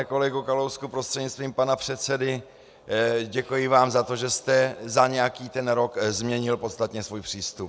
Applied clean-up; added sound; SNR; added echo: none; none; none; none.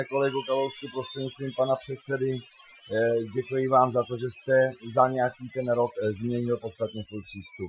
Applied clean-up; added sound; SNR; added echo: classical method Wiener filter.